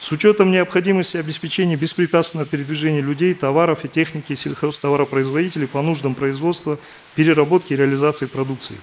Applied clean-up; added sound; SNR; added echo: neural mask model Resemble Enhance denoiser.